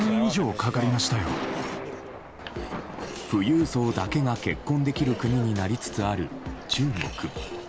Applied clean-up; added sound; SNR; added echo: none; Writing + Thunder; 13 dB; none.